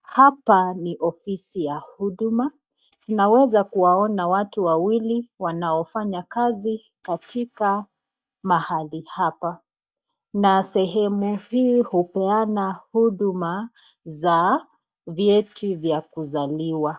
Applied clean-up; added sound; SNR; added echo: neural mask model DeepFilterNet 3.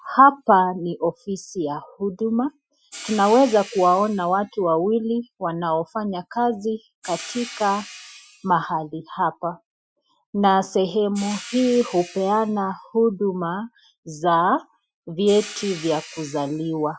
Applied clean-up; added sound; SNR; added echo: classical method Wiener filter.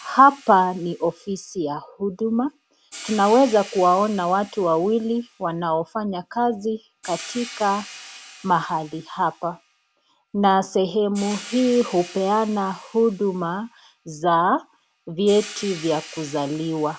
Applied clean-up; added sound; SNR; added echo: none; Hi-hat; 19 dB; none.